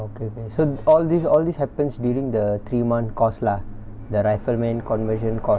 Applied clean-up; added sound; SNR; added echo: none; none; none; none.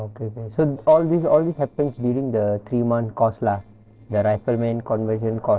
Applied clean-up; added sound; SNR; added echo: neural separator model SepFormer DNS4.